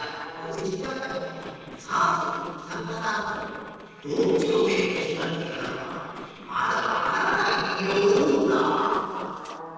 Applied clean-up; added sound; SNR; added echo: neural separator model SepFormer DNS4.